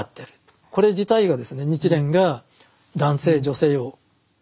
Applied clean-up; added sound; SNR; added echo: none; Brass instrument; 10 dB; none.